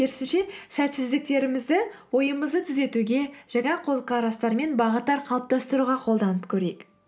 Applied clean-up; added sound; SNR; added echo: none; none; none; none.